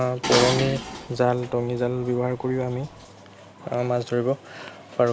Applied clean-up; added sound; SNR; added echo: none; Dishes, pots, and pans; 6 dB; none.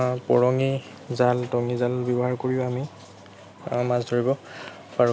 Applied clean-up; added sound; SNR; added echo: none; none; none; none.